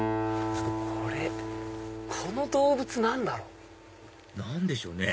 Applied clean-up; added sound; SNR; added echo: none; Acoustic guitar; 4 dB; none.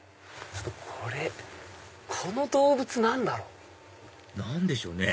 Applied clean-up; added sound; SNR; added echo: none; none; none; none.